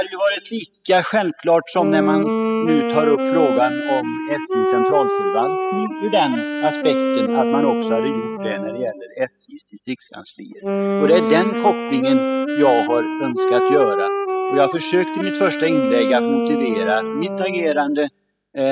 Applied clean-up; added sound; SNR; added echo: classical method spectral subtraction.